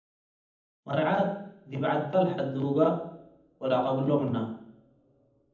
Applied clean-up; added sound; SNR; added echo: none; none; none; reverberation time 0.8 s.